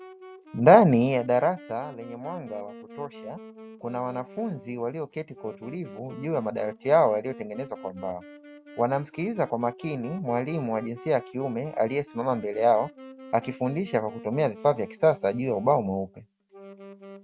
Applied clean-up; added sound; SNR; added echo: none; Wind instrument, woodwind instrument; 19 dB; none.